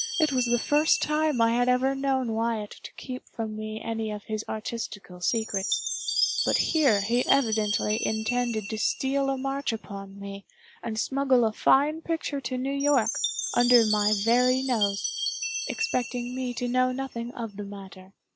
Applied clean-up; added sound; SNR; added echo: none; Chime; 7 dB; none.